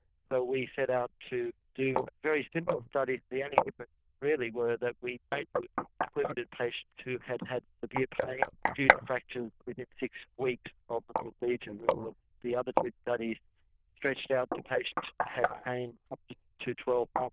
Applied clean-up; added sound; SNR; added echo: neural diffusion model UNIVERSE++.